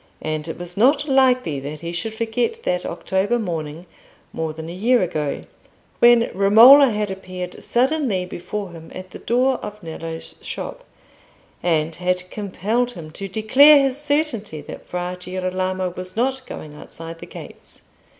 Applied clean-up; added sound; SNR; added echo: none; none; none; none.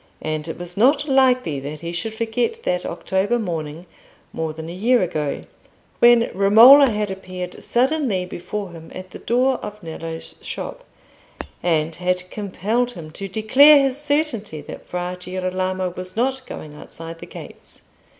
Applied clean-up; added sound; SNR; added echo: none; Shatter; 19 dB; none.